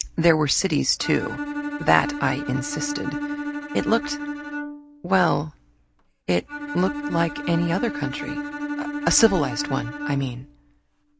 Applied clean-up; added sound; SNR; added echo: none; Bowed string instrument; 7 dB; none.